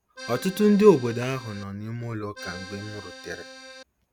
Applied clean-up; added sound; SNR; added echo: none; Accordion; 16 dB; none.